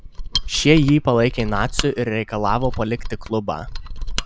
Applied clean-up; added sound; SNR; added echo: none; Mechanisms; 6 dB; none.